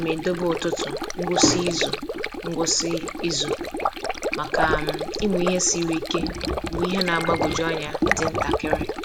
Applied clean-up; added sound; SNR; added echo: none; Stream; 1 dB; none.